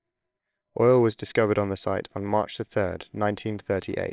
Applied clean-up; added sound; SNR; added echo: neural separator model SepFormer WHAMR!.